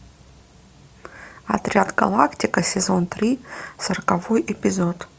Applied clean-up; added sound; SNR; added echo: none; none; none; none.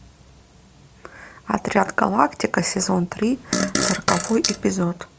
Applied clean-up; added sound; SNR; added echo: none; Fart; 2 dB; none.